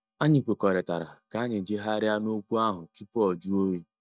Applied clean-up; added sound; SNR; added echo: neural mask model DeepFilterNet 3.